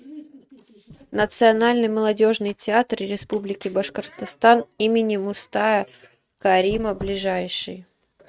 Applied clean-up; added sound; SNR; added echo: neural mask model RNNoise.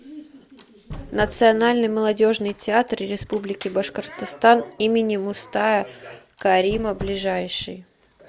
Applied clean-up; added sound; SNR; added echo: none; Squeak; 20 dB; none.